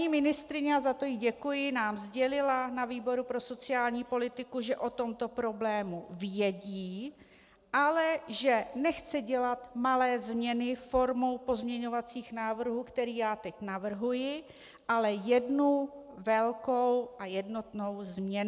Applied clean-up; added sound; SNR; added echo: none; none; none; none.